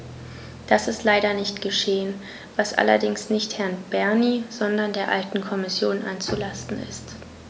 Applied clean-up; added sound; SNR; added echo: none; Bowed string instrument; 19 dB; none.